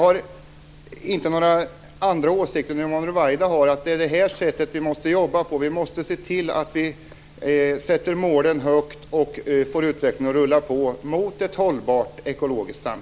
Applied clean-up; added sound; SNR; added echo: none; none; none; none.